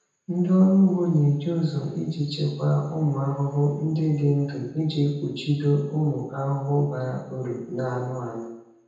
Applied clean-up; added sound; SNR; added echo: none; none; none; reverberation time 0.9 s.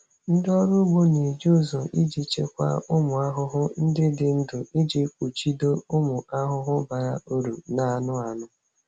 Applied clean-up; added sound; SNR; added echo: none; none; none; none.